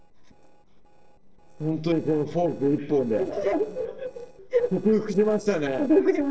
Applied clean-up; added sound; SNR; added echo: neural separator model SepFormer DNS4.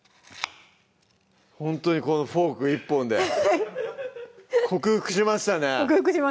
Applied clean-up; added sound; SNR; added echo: none; none; none; none.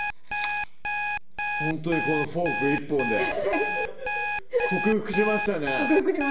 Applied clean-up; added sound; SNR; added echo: none; Alarm; 1 dB; reverberation time 0.7 s.